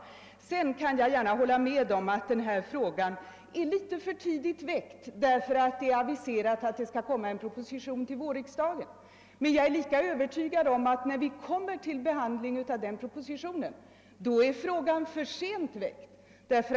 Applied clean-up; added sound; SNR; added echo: none; none; none; none.